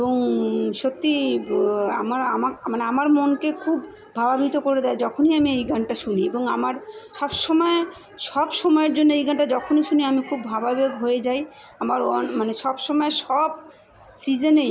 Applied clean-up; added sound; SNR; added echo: none; none; none; none.